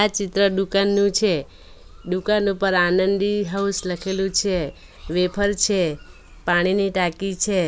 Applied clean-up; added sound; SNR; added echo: none; none; none; none.